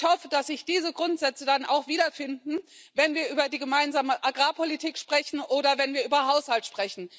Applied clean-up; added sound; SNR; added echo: none; none; none; none.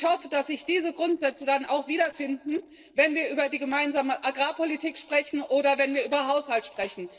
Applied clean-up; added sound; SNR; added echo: neural separator model SepFormer DNS4.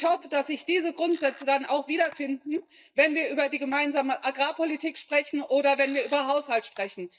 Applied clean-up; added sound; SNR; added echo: neural mask model DeepFilterNet 3.